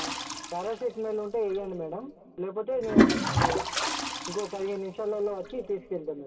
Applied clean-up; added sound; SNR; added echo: none; Toilet flush; -2 dB; reverberation time 2.3 s.